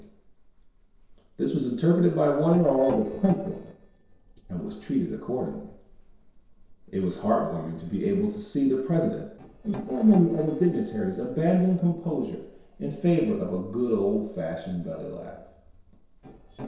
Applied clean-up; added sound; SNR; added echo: neural separator model SepFormer DNS4.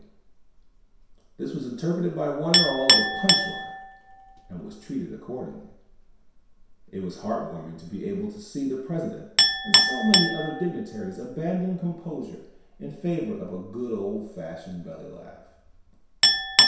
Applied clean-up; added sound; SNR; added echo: none; Chink, clink; -3 dB; reverberation time 0.7 s.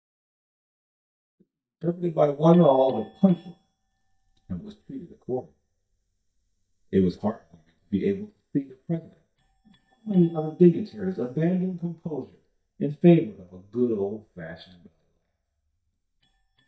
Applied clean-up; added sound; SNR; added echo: neural mask model DeepFilterNet 3.